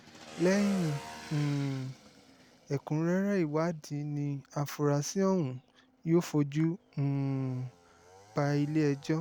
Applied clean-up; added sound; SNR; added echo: none; Motorcycle / Engine; 19 dB; none.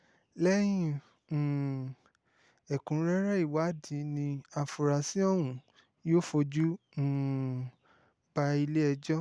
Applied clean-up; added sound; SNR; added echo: none; none; none; none.